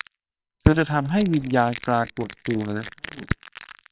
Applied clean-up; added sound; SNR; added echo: neural separator model SepFormer WHAMR!.